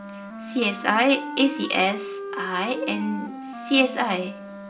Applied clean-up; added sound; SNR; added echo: none; Wind instrument, woodwind instrument; 10 dB; reverberation time 0.2 s.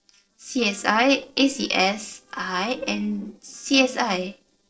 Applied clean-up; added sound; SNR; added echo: neural separator model SepFormer DNS4.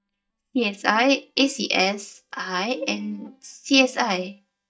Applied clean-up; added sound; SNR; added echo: neural mask model DeepFilterNet 3.